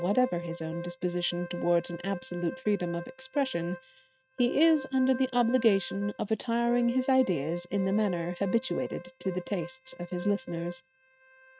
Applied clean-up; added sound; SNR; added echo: neural mask model RNNoise.